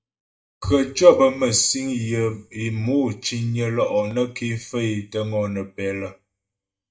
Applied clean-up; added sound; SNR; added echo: neural mask model DeepFilterNet 3.